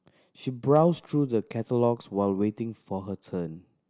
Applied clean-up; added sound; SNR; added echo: none; none; none; none.